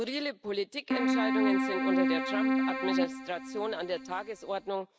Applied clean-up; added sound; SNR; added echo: none; Keyboard (musical); -5 dB; none.